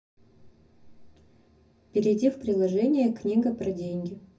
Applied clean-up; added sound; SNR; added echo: none; none; none; reverberation time 0.4 s.